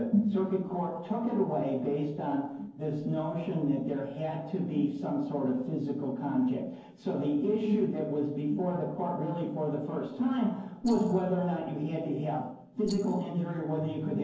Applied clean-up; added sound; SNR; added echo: neural separator model SepFormer DNS4.